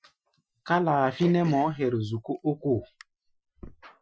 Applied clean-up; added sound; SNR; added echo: classical method Wiener filter.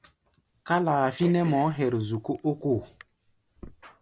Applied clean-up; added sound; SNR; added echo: none; Cough; 19 dB; none.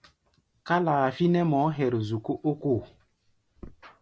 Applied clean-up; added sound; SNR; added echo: none; none; none; none.